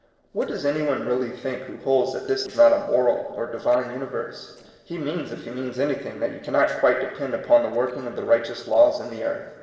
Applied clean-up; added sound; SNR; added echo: neural separator model SepFormer DNS4.